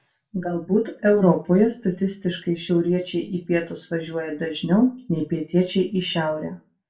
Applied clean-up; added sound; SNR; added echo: none; none; none; reverberation time 0.3 s.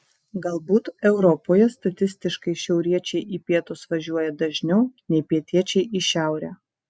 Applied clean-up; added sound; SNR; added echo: none; none; none; none.